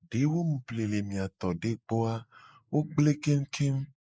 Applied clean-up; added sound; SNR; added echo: neural mask model Resemble Enhance denoiser.